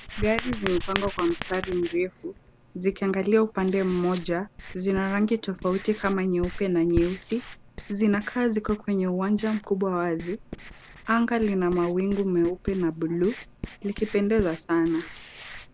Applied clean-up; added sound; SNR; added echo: none; Writing; 13 dB; none.